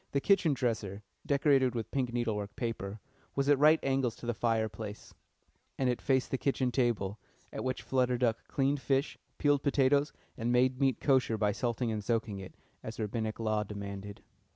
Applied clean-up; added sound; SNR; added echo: none; none; none; none.